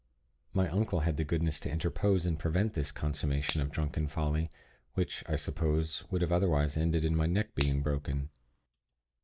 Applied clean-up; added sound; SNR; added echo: none; Finger snapping; 11 dB; none.